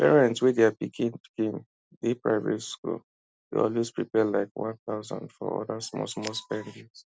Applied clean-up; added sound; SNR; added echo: none; none; none; none.